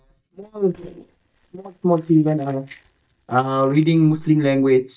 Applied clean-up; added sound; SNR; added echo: neural mask model DeepFilterNet 3.